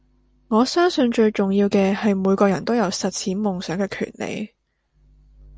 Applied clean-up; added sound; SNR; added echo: none; none; none; none.